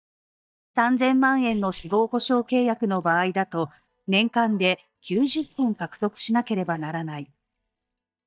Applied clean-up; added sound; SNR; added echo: neural mask model DeepFilterNet 3.